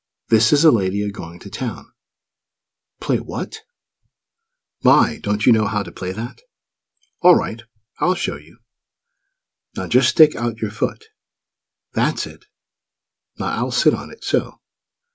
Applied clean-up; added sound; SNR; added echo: none; none; none; none.